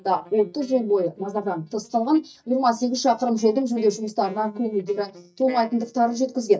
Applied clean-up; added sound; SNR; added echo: neural mask model DeepFilterNet 3.